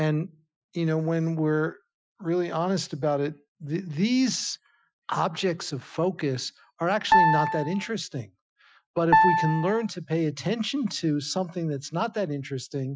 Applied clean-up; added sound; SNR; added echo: classical method Wiener filter.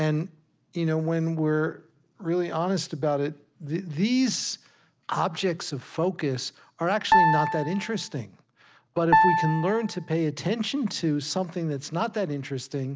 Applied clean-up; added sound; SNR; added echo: none; Piano; -3 dB; none.